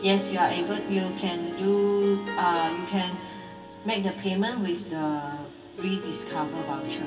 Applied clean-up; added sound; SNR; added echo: none; Harp; 10 dB; reverberation time 1.9 s.